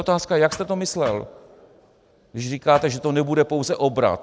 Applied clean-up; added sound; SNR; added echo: none; Thump, thud; 17 dB; none.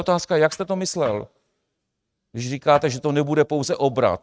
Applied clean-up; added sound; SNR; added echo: neural mask model RNNoise.